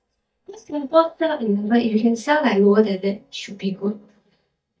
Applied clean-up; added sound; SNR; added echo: neural mask model DeepFilterNet 3.